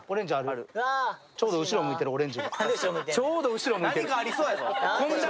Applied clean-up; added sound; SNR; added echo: none; none; none; none.